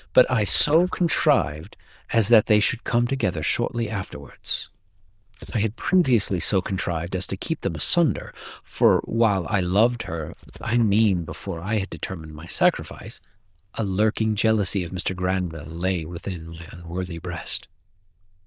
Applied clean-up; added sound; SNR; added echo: neural diffusion model UNIVERSE++.